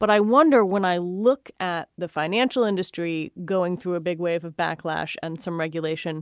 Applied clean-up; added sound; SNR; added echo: none; none; none; none.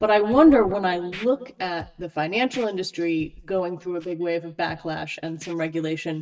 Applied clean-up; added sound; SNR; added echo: neural mask model DeepFilterNet 3.